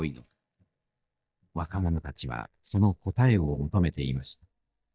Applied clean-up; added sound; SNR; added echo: neural mask model DeepFilterNet 3.